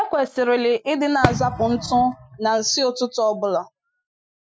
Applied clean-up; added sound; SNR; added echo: classical method Wiener filter.